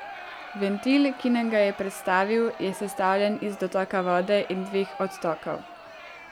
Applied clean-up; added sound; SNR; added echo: none; Crowd; 15 dB; none.